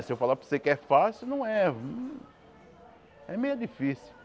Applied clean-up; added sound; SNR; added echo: none; none; none; none.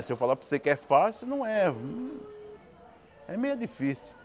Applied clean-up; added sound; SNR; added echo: none; Telephone; 16 dB; none.